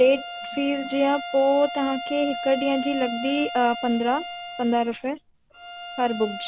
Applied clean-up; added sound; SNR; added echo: none; Bowed string instrument; 10 dB; none.